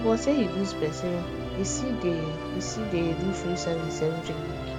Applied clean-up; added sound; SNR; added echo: none; Musical instrument; 4 dB; none.